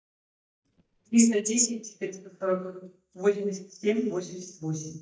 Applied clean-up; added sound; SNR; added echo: neural mask model DeepFilterNet 3.